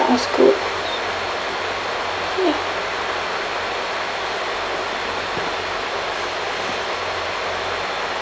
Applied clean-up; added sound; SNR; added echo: none; Applause; 12 dB; none.